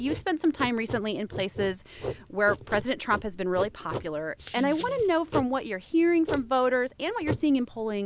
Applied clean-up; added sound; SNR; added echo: none; Writing; 11 dB; none.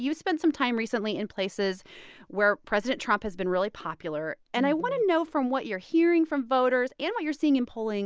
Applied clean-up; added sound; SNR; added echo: none; none; none; none.